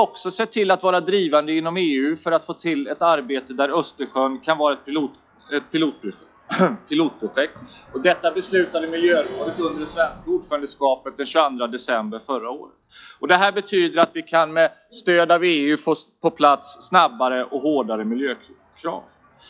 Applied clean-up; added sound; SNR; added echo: classical method log-MMSE.